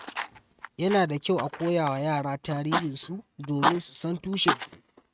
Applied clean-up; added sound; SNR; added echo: neural mask model RNNoise.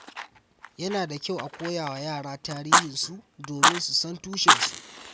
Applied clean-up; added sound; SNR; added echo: none; Fire; -5 dB; none.